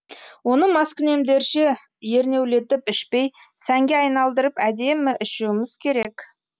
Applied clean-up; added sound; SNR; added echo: none; none; none; none.